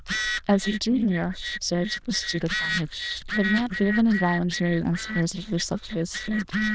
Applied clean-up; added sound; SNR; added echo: neural diffusion model UNIVERSE++.